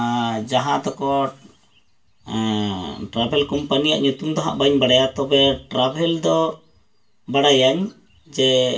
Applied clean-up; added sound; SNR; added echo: none; none; none; reverberation time 0.2 s.